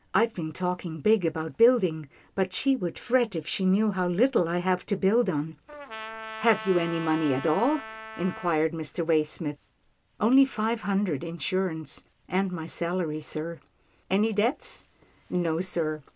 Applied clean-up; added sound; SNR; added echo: none; Trumpet; 12 dB; none.